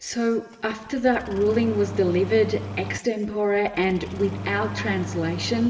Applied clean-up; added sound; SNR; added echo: none; Engine starting; 10 dB; reverberation time 1.7 s.